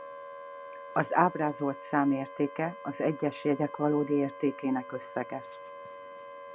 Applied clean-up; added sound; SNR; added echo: none; Wind instrument, woodwind instrument; 14 dB; none.